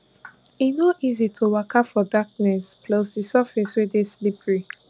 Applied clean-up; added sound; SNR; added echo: none; none; none; none.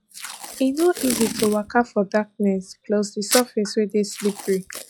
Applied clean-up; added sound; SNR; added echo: classical method log-MMSE.